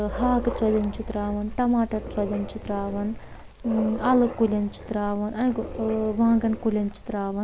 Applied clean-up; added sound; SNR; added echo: none; Dog; 12 dB; none.